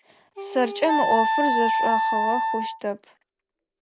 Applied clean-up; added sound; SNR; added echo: none; Wind instrument, woodwind instrument; -2 dB; none.